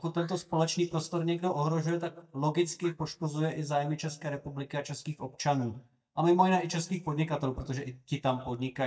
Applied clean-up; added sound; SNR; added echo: neural mask model DeepFilterNet 3.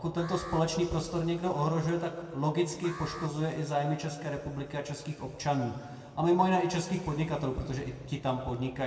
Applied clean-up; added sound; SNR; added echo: none; Alarm; 17 dB; reverberation time 1.9 s.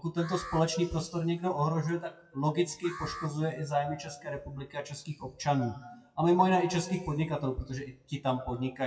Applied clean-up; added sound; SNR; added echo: classical method WPE with log-MMSE.